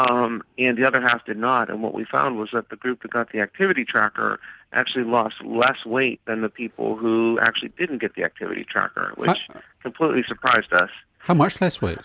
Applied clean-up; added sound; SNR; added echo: none; none; none; none.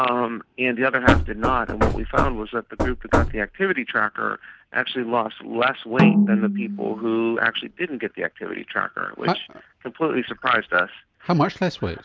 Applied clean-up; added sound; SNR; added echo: none; Snare drum + Knock / Wood; -2 dB; none.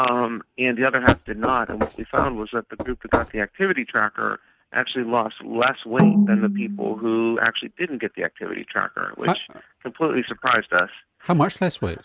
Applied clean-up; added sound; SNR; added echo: neural mask model RNNoise.